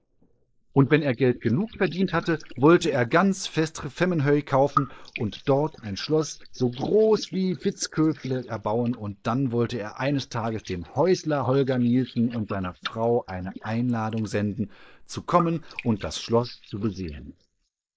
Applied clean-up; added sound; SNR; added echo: neural mask model Resemble Enhance denoiser.